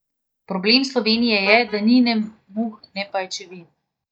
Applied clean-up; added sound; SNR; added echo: neural mask model DeepFilterNet 3.